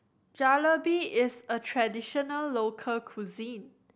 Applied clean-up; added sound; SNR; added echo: none; none; none; none.